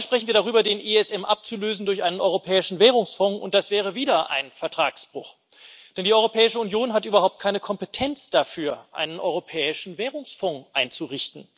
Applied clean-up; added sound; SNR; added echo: none; none; none; none.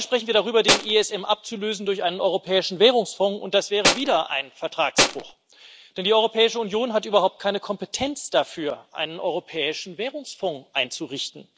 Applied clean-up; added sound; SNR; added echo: none; Tools; -3 dB; none.